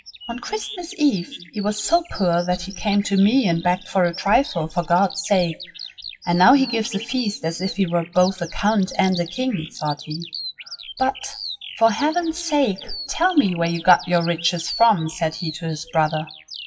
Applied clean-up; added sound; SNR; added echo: classical method WPE with log-MMSE.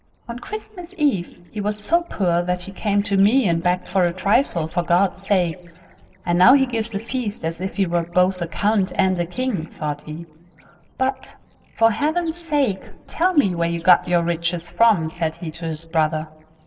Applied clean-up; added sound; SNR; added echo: neural separator model SepFormer DNS4.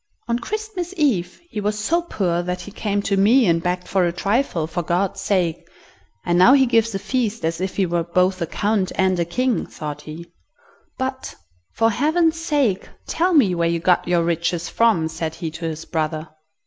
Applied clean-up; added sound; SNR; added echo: none; none; none; none.